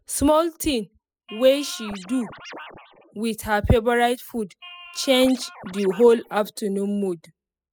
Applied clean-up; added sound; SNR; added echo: classical method spectral subtraction.